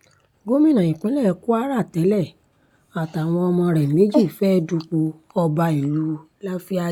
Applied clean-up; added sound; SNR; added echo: none; none; none; none.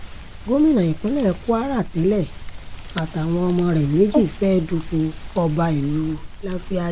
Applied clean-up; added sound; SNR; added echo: none; Rain; 11 dB; none.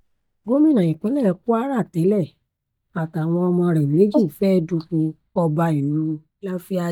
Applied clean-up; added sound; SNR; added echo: neural mask model DeepFilterNet 3.